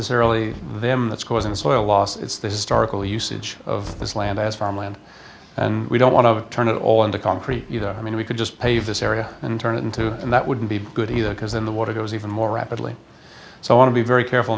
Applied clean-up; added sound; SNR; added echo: none; Knock; 19 dB; none.